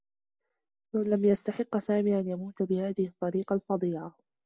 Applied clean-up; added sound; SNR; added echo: none; none; none; none.